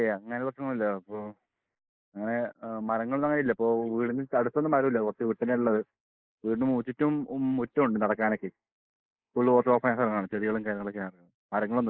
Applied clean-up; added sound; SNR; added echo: neural mask model Resemble Enhance denoiser.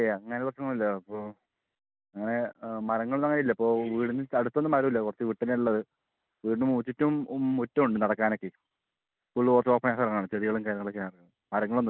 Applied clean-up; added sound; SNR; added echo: none; none; none; none.